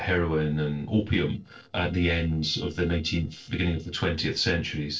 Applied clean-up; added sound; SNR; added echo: neural separator model SepFormer DNS4.